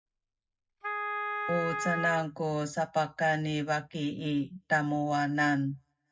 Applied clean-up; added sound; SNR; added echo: none; Wind instrument, woodwind instrument; 5 dB; reverberation time 0.3 s.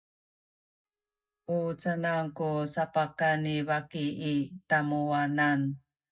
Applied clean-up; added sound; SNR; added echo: neural mask model DeepFilterNet 3.